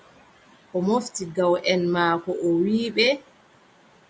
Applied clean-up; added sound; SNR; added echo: none; none; none; none.